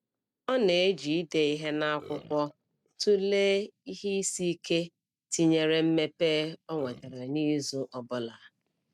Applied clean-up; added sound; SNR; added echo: neural mask model DeepFilterNet 3.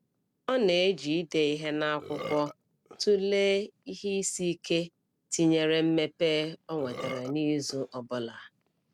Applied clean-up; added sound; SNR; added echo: none; Burping, eructation; 18 dB; none.